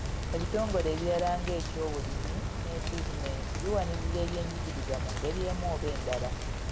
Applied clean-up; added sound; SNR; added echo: none; Rain; -1 dB; none.